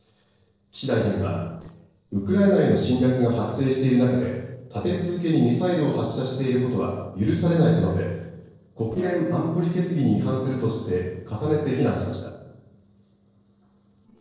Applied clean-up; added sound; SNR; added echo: neural separator model SepFormer DNS4.